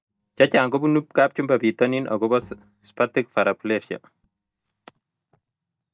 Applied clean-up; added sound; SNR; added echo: neural mask model DeepFilterNet 3.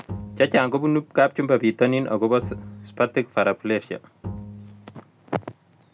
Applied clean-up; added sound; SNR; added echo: none; Bowed string instrument; 16 dB; none.